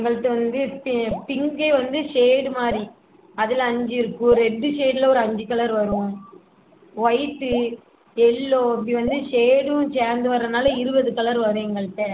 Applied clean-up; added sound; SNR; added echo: none; Drip; 18 dB; none.